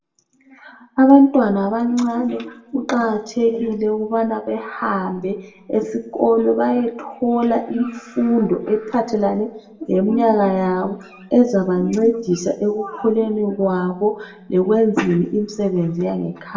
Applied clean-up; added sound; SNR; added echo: none; none; none; reverberation time 0.5 s.